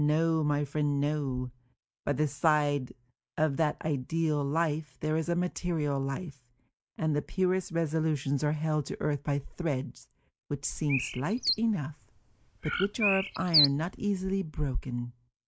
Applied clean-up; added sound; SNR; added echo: neural mask model Resemble Enhance denoiser.